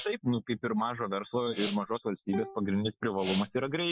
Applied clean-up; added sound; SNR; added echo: classical method Wiener filter.